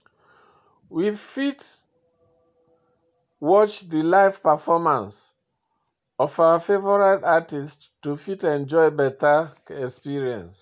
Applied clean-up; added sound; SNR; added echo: none; none; none; none.